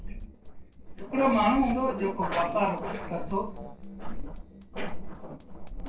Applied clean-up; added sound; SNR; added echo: neural separator model SepFormer DNS4.